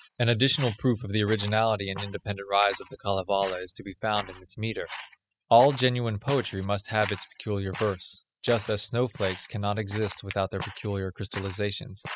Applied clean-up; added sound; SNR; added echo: classical method spectral subtraction.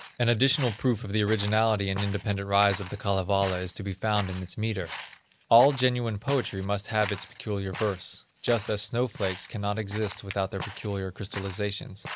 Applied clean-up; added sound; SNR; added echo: none; Walk, footsteps + Chink, clink; 15 dB; none.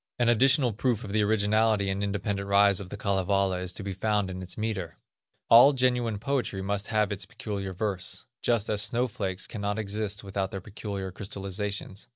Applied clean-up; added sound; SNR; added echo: none; none; none; none.